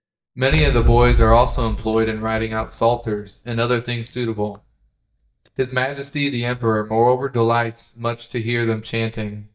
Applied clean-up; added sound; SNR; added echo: neural mask model DeepFilterNet 3.